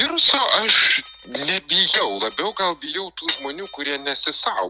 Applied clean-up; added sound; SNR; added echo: none; Glass; 8 dB; none.